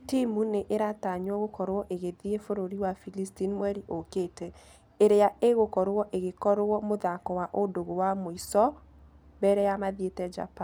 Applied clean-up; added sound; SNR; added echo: none; none; none; none.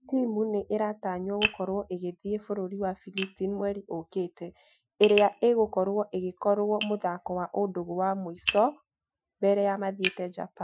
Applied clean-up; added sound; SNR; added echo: classical method Wiener filter.